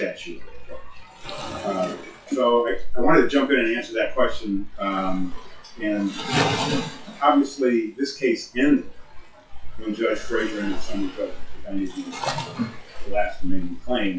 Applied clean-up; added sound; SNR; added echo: classical method WPE with log-MMSE.